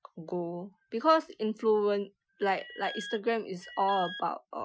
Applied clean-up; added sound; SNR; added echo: classical method Wiener filter.